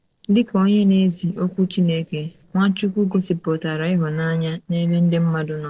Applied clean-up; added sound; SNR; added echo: neural separator model SepFormer DNS4.